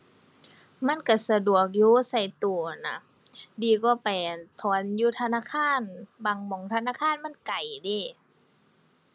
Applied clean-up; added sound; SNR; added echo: none; none; none; none.